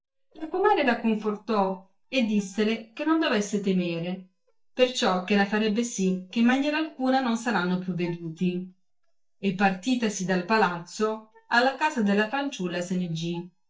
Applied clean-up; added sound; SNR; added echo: neural mask model DeepFilterNet 3.